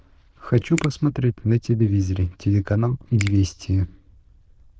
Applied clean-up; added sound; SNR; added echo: neural diffusion model UNIVERSE++.